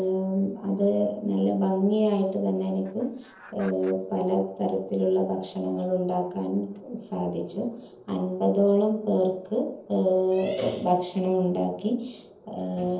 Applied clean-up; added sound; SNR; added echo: neural separator model SepFormer DNS4.